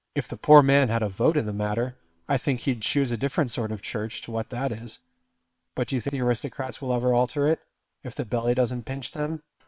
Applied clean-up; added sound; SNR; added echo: neural separator model SepFormer WHAM!.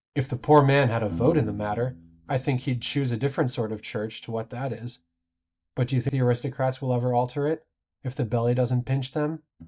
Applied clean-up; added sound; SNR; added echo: neural mask model DeepFilterNet 3.